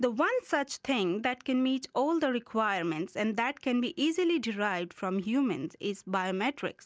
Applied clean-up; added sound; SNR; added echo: none; none; none; none.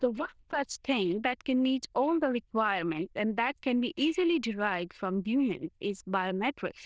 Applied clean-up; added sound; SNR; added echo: neural diffusion model UNIVERSE++.